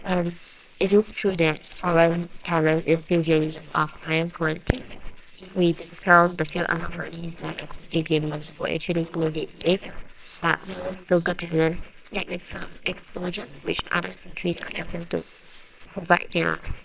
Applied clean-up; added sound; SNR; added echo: neural separator model SepFormer WHAMR!.